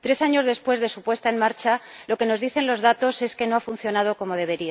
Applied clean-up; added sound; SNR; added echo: none; none; none; none.